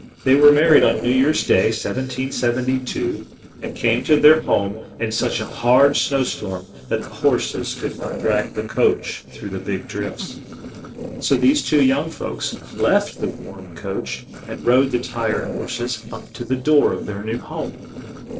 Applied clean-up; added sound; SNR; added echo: neural separator model SepFormer DNS4.